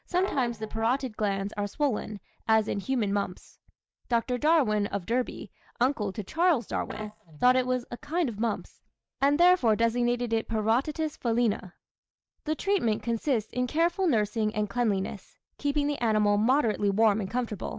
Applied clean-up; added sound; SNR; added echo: neural mask model DeepFilterNet 3.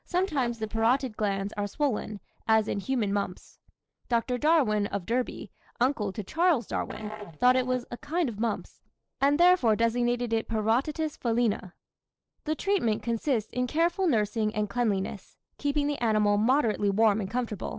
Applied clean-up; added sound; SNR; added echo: neural separator model SepFormer DNS4.